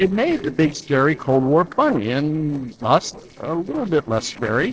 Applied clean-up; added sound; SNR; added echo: neural separator model SepFormer DNS4.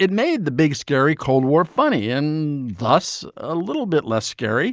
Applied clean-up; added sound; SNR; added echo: none; none; none; none.